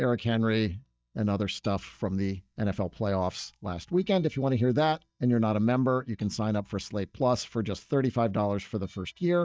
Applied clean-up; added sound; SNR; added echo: neural mask model DeepFilterNet 3.